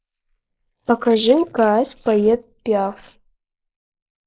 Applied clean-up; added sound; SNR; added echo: neural mask model Resemble Enhance denoiser.